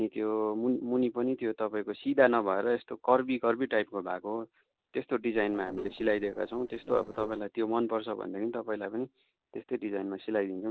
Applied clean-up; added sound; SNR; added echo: neural separator model SepFormer DNS4.